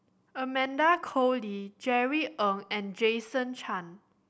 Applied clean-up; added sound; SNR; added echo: none; none; none; none.